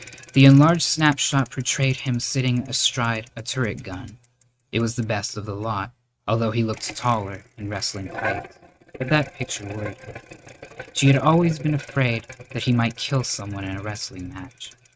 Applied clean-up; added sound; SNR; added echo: neural mask model RNNoise.